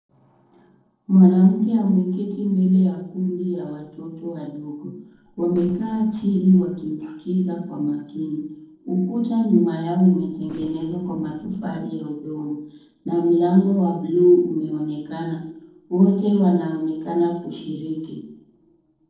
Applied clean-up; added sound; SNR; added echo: neural separator model SepFormer DNS4.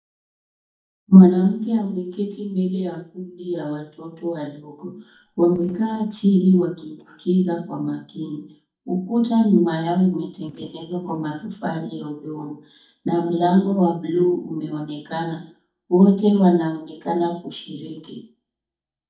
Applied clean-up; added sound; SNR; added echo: neural mask model DeepFilterNet 3.